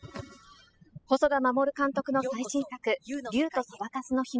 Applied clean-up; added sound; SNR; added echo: classical method spectral subtraction.